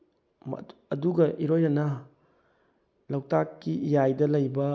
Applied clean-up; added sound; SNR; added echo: none; none; none; none.